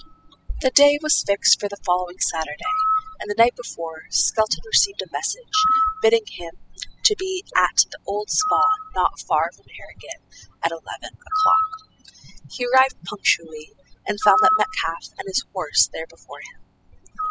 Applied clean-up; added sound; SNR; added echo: classical method spectral subtraction.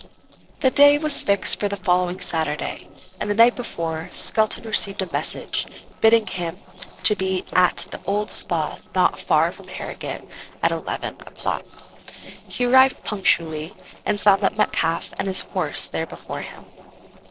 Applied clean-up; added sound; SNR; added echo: neural separator model SepFormer DNS4.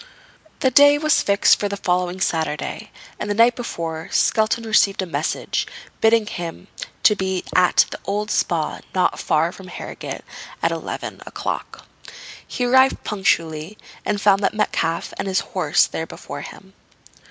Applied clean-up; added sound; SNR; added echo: none; none; none; none.